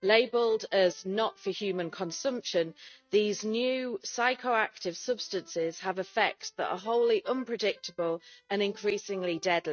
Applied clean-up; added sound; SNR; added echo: neural mask model RNNoise.